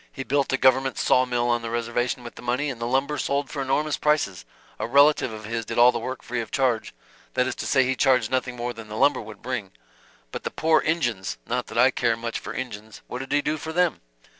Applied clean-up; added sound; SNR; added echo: none; none; none; none.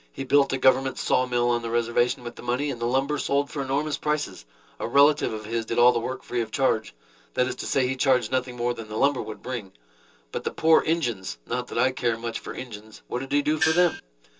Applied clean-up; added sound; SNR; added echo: none; Gong; 3 dB; reverberation time 0.2 s.